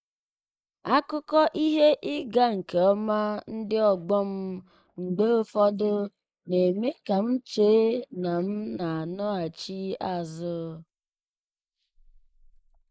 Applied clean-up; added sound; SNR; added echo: neural mask model Resemble Enhance denoiser.